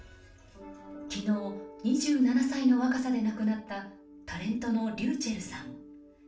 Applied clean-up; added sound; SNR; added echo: none; none; none; reverberation time 0.4 s.